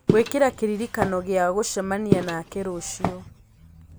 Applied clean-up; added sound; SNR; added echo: none; Walk, footsteps; 4 dB; none.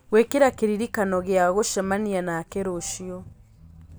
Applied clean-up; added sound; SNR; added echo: none; none; none; none.